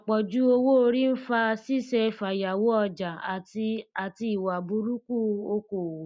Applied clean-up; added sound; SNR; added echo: none; none; none; none.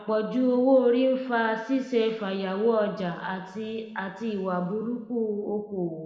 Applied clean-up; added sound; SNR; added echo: none; none; none; reverberation time 1.3 s.